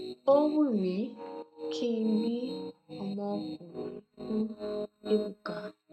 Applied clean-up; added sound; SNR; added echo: neural mask model RNNoise.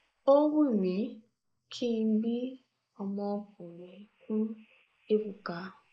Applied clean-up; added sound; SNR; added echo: neural mask model Resemble Enhance denoiser.